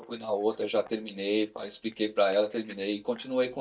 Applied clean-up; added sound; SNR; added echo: neural mask model DeepFilterNet 3.